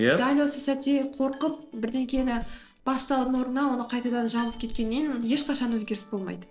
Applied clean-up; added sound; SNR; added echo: neural separator model SepFormer DNS4.